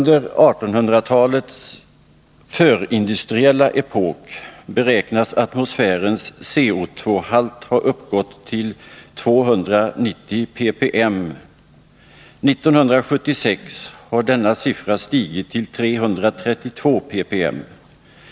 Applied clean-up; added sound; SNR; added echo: none; none; none; none.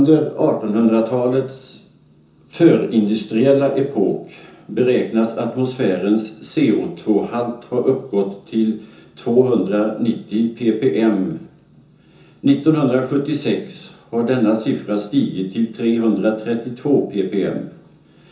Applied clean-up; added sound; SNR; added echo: none; none; none; reverberation time 0.6 s.